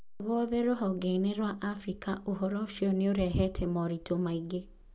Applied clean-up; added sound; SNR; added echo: none; none; none; none.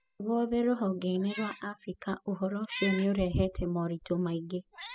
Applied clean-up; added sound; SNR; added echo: classical method spectral subtraction.